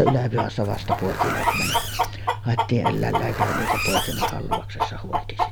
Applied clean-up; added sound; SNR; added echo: none; Zipper (clothing) + Chicken, rooster; 0 dB; none.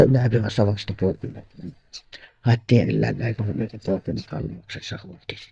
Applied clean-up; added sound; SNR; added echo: neural mask model DeepFilterNet 3.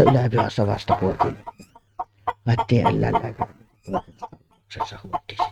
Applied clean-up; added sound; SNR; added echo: neural mask model RNNoise.